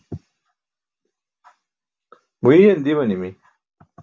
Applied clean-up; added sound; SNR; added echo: none; none; none; none.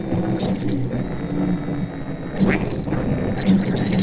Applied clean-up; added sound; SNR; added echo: neural separator model SepFormer DNS4.